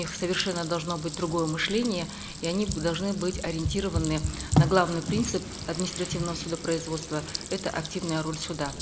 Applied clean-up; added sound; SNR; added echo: none; Stream; 12 dB; none.